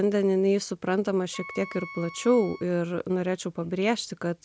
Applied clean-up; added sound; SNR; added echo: none; Wind instrument, woodwind instrument; 18 dB; none.